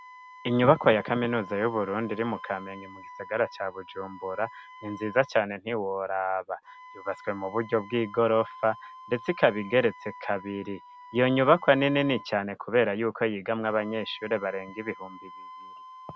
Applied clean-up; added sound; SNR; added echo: none; Wind instrument, woodwind instrument; 19 dB; none.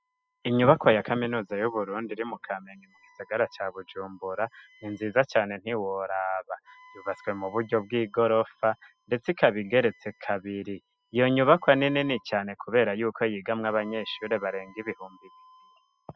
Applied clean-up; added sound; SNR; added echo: classical method spectral subtraction.